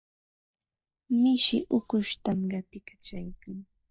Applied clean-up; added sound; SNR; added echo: neural mask model DeepFilterNet 3.